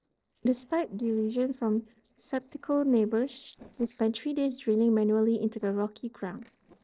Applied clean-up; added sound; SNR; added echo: neural separator model SepFormer DNS4.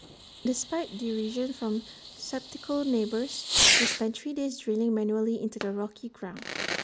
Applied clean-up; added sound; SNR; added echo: none; Fireworks; 1 dB; none.